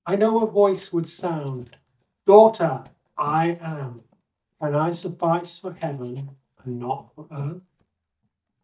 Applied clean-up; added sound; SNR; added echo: neural mask model DeepFilterNet 3.